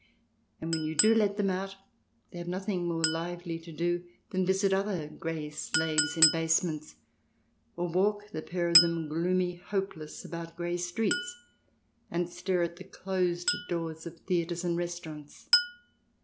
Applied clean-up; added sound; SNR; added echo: none; Chink, clink; 4 dB; none.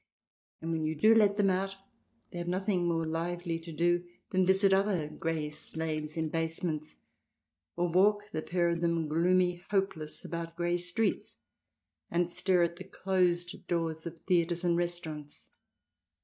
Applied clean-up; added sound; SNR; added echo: neural mask model DeepFilterNet 3.